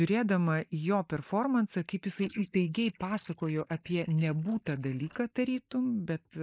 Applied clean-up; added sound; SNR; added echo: neural mask model Resemble Enhance denoiser.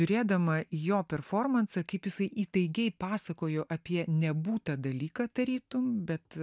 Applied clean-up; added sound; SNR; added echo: none; none; none; none.